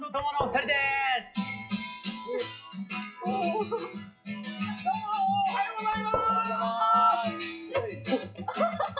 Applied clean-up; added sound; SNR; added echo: classical method WPE with log-MMSE.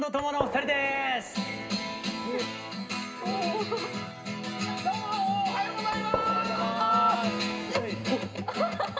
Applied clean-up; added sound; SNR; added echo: none; Gunshot, gunfire; 10 dB; reverberation time 0.2 s.